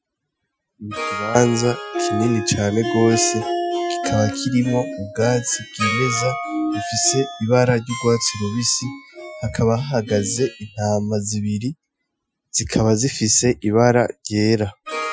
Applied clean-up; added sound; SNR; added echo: classical method Wiener filter.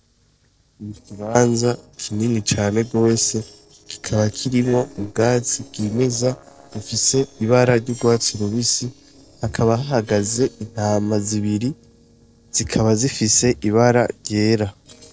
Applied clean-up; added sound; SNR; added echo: neural separator model SepFormer DNS4.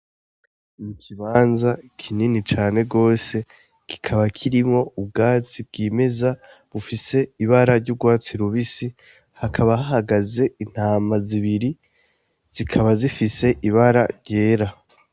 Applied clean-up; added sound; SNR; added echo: none; none; none; none.